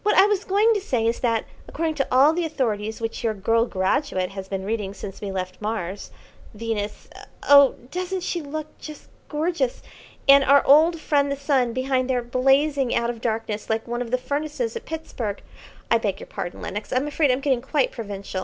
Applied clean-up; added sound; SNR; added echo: none; none; none; none.